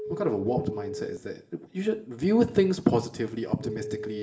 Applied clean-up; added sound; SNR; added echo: none; Telephone; 11 dB; reverberation time 0.5 s.